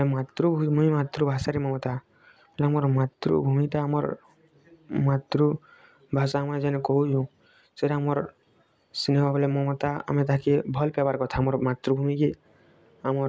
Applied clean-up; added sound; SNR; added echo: none; none; none; none.